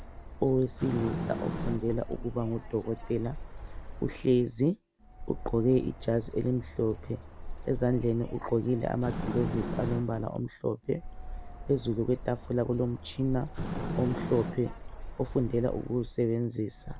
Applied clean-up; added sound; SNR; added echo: none; Bird + Fire; 8 dB; none.